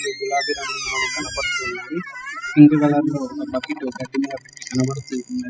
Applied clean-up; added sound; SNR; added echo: classical method spectral subtraction.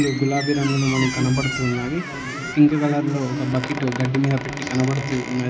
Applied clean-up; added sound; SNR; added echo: none; Squeak; 10 dB; none.